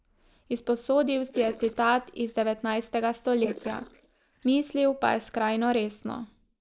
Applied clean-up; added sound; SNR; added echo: neural mask model Resemble Enhance denoiser.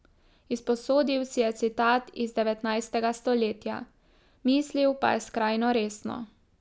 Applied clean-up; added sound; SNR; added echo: none; none; none; none.